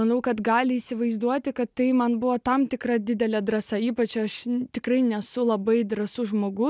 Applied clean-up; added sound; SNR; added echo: none; none; none; none.